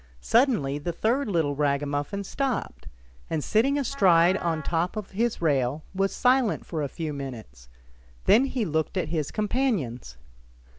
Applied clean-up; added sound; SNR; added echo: none; Wind instrument, woodwind instrument; 17 dB; none.